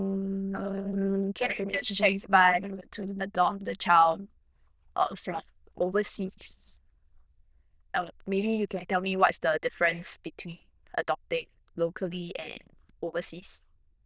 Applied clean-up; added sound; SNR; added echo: neural diffusion model UNIVERSE++.